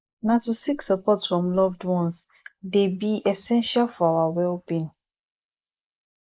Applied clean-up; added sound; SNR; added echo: neural mask model Resemble Enhance denoiser.